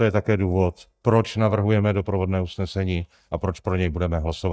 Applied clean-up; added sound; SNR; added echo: neural mask model DeepFilterNet 3.